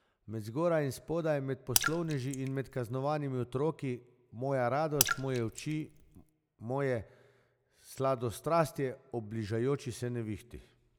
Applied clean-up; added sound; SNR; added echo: none; Raindrop / Splash, splatter; 2 dB; none.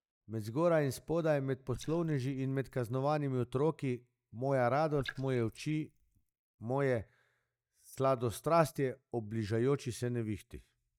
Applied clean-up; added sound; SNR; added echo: neural mask model DeepFilterNet 3.